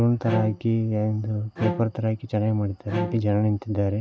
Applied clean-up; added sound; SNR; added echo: none; Bowed string instrument; 10 dB; none.